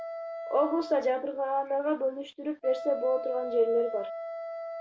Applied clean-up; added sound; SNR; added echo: none; Wind instrument, woodwind instrument; 9 dB; none.